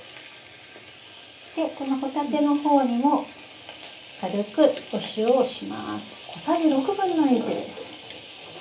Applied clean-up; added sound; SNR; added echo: none; none; none; reverberation time 0.3 s.